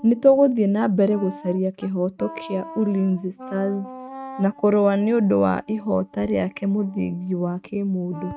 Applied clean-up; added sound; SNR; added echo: neural mask model RNNoise.